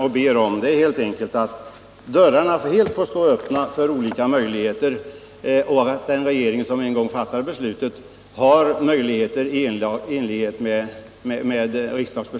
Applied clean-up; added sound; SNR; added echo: none; none; none; none.